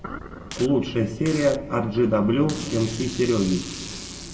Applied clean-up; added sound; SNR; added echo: none; Packing tape, duct tape; 15 dB; reverberation time 1.6 s.